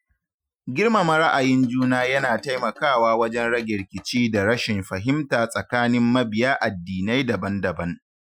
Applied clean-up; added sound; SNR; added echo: classical method Wiener filter.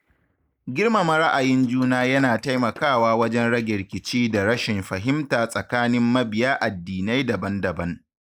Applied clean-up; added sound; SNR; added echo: neural mask model Resemble Enhance denoiser.